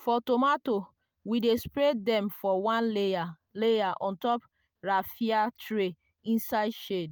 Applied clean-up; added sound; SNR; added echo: none; none; none; none.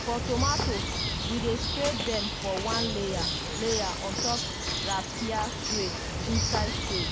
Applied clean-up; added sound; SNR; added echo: none; Bird; -2 dB; none.